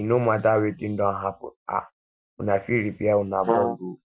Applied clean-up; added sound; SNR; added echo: classical method Wiener filter.